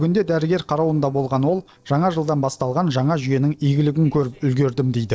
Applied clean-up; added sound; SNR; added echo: neural separator model SepFormer DNS4.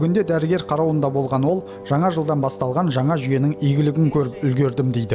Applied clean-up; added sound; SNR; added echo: none; Wind instrument, woodwind instrument; 16 dB; none.